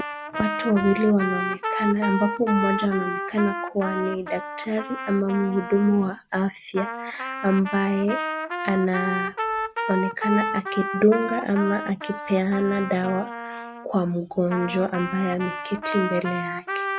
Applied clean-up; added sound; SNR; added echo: none; Trumpet; 6 dB; none.